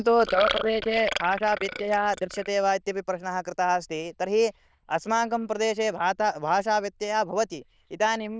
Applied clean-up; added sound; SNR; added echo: neural diffusion model UNIVERSE++.